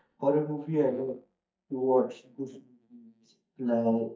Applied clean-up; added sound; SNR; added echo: neural mask model DeepFilterNet 3.